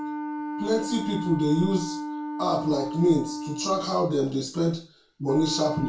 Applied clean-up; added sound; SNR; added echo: none; Wind instrument, woodwind instrument; 7 dB; reverberation time 0.3 s.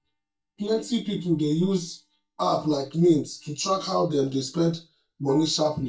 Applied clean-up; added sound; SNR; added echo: neural mask model DeepFilterNet 3.